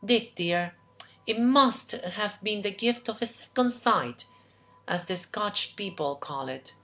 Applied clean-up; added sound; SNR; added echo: none; none; none; none.